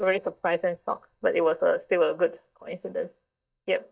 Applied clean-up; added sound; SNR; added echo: neural mask model DeepFilterNet 3.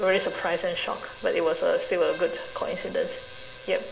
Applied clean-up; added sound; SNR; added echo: none; Accordion; 18 dB; reverberation time 1.1 s.